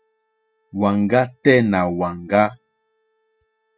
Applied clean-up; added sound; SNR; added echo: classical method spectral subtraction.